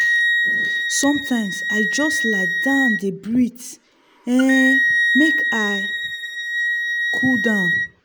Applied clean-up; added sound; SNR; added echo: none; Wind instrument, woodwind instrument; -2 dB; none.